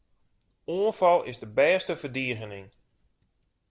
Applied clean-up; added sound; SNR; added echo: none; none; none; none.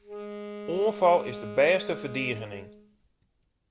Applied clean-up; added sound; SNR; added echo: none; Wind instrument, woodwind instrument; 12 dB; none.